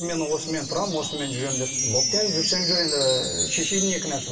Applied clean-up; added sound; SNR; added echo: none; Wind chime; 0 dB; reverberation time 2.2 s.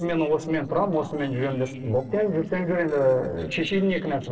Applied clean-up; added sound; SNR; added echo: neural separator model SepFormer DNS4.